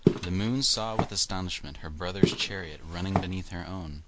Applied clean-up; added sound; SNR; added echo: none; Walk, footsteps; 0 dB; none.